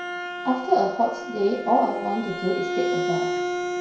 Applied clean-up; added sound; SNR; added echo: none; Bowed string instrument; 4 dB; reverberation time 0.6 s.